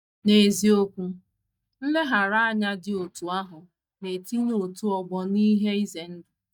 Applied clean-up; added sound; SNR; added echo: neural mask model DeepFilterNet 3.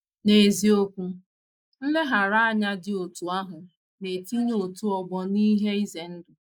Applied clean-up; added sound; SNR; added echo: neural mask model Resemble Enhance denoiser.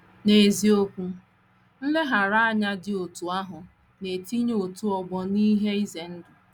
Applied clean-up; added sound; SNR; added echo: none; none; none; none.